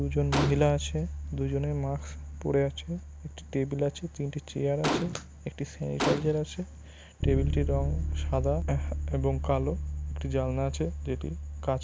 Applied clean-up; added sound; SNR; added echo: none; Bass guitar + Gunshot, gunfire; 3 dB; none.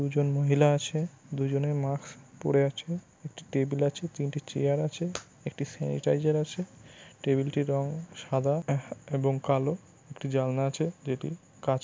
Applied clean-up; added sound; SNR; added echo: none; none; none; none.